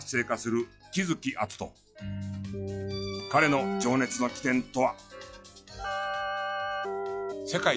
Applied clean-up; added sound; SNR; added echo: classical method log-MMSE.